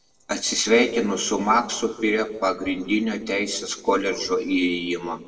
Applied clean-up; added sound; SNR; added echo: neural separator model SepFormer DNS4.